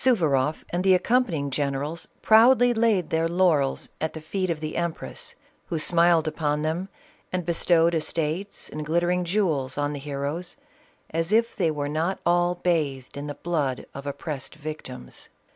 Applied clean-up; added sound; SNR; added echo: none; none; none; none.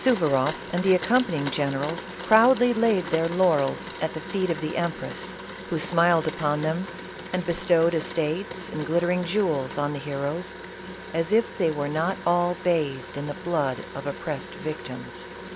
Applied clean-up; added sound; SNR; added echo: none; Domestic sounds, home sounds; 12 dB; none.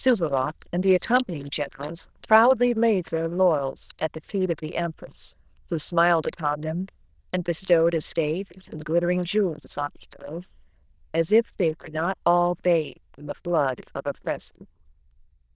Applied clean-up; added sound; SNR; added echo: neural diffusion model UNIVERSE++.